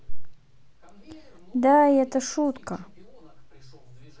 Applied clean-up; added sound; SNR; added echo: none; none; none; none.